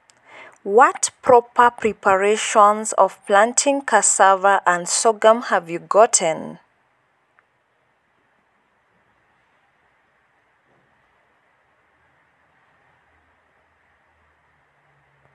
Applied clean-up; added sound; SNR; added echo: none; none; none; none.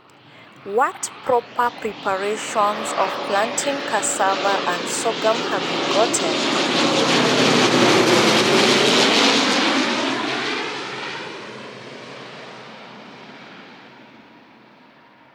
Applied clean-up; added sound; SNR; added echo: none; Aircraft; -5 dB; none.